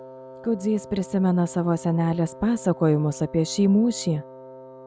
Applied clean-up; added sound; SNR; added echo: none; Wind instrument, woodwind instrument; 18 dB; none.